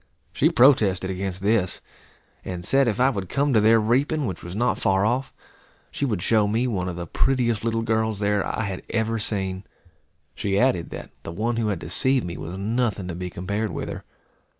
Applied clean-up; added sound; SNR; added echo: none; none; none; none.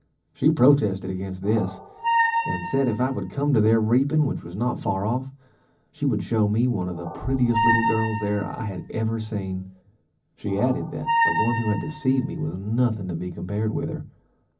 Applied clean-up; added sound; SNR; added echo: none; Squeak; 4 dB; reverberation time 0.4 s.